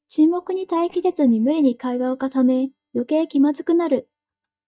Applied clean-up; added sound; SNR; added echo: neural mask model DeepFilterNet 3.